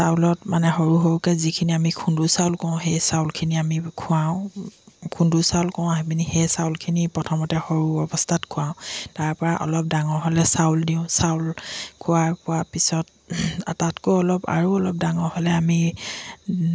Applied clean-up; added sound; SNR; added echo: none; none; none; none.